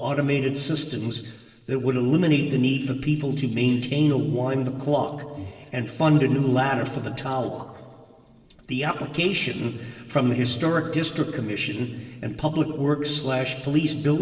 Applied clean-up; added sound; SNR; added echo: neural separator model SepFormer DNS4.